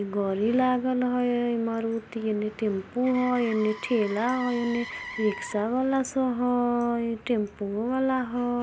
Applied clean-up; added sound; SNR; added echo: none; Motor vehicle (road); 18 dB; none.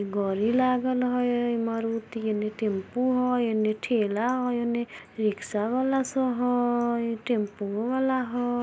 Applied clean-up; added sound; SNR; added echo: none; none; none; none.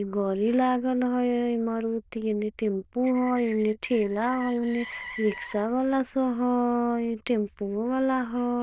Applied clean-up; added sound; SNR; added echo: neural diffusion model UNIVERSE++.